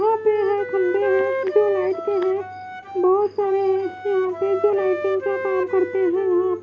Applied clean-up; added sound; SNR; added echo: none; Wind instrument, woodwind instrument; 9 dB; none.